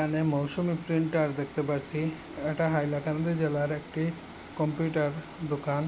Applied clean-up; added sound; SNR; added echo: none; none; none; none.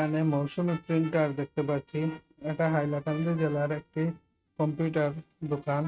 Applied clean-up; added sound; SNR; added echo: neural mask model RNNoise.